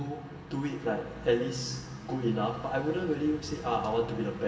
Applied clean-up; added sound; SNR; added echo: none; none; none; reverberation time 1.1 s.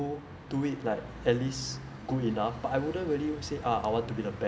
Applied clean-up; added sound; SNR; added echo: none; none; none; none.